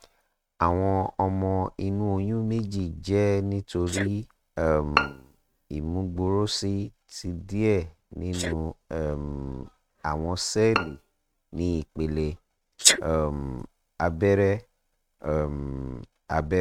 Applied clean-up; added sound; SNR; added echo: neural mask model RNNoise.